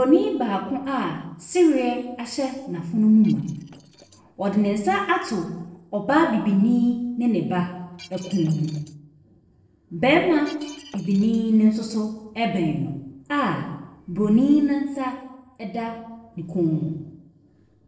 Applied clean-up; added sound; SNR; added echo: neural separator model SepFormer DNS4.